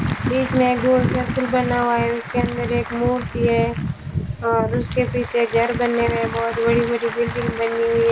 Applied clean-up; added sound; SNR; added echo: none; Applause / Crowd; 13 dB; none.